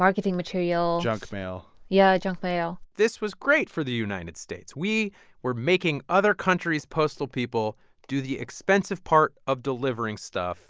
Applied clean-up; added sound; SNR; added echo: none; none; none; none.